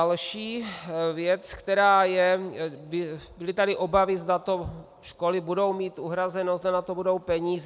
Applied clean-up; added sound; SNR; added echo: none; none; none; none.